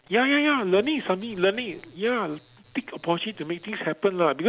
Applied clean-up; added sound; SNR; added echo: none; none; none; none.